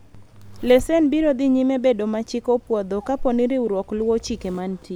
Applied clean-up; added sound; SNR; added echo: none; Zipper (clothing); 17 dB; none.